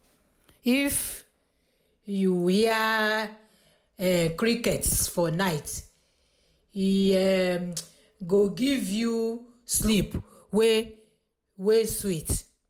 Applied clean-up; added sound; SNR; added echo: none; none; none; none.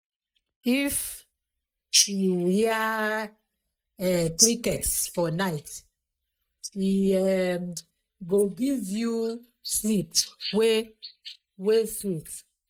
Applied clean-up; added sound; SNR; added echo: neural mask model DeepFilterNet 3.